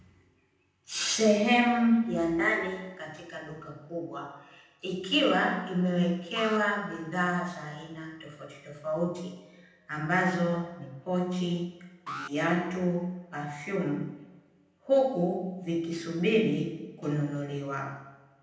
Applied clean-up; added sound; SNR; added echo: none; Alarm; 16 dB; reverberation time 0.9 s.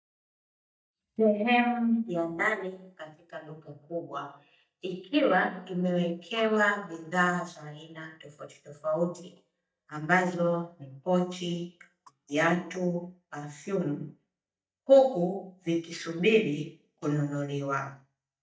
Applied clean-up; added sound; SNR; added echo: neural mask model DeepFilterNet 3.